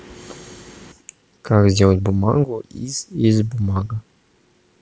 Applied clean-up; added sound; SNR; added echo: none; none; none; none.